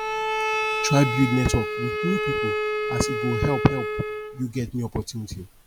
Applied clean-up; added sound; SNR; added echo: none; Bowed string instrument; 2 dB; none.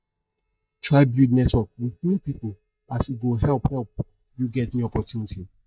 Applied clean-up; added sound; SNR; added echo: neural mask model DeepFilterNet 3.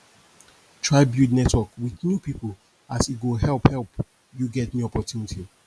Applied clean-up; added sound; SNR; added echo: none; none; none; none.